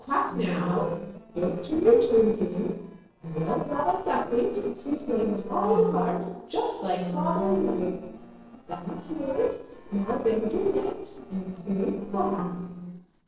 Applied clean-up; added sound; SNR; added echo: neural separator model SepFormer DNS4.